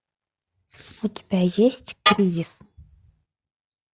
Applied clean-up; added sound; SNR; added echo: neural mask model RNNoise.